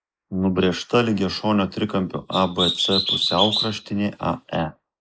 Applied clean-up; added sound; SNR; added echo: neural mask model Resemble Enhance denoiser.